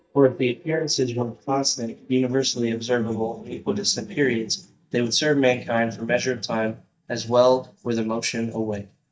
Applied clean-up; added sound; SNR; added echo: neural mask model DeepFilterNet 3.